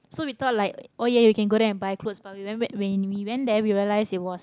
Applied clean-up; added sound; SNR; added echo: none; none; none; none.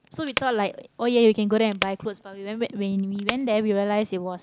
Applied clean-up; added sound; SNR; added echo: none; Wood; 12 dB; none.